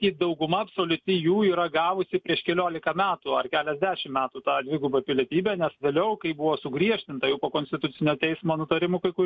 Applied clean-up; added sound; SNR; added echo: none; none; none; none.